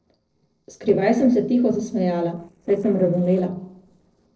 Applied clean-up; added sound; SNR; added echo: neural separator model SepFormer DNS4.